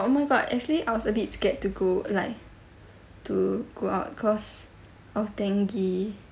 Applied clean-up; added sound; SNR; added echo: none; none; none; none.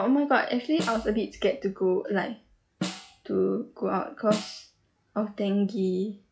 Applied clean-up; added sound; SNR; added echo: classical method log-MMSE.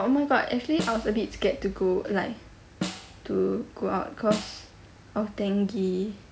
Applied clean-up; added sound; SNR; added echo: none; Snare drum; 12 dB; none.